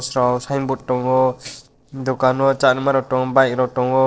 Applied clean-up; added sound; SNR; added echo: neural separator model SepFormer DNS4.